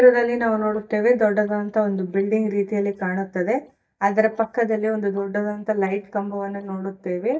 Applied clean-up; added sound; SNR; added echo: neural mask model DeepFilterNet 3.